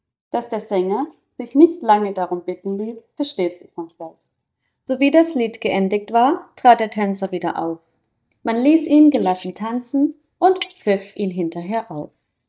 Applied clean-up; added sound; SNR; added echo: neural mask model DeepFilterNet 3.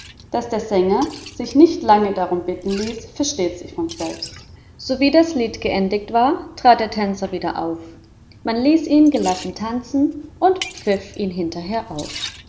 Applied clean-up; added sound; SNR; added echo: none; Liquid; 20 dB; none.